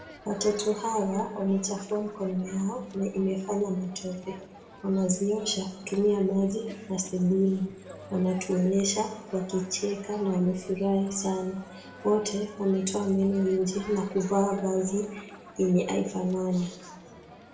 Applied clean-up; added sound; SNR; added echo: none; Crowd; 18 dB; reverberation time 0.7 s.